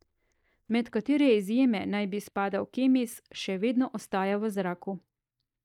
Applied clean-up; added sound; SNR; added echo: neural mask model DeepFilterNet 3.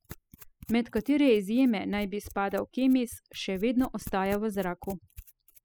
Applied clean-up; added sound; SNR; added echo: classical method spectral subtraction.